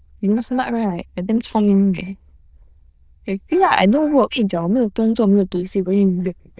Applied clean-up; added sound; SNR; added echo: neural diffusion model UNIVERSE++.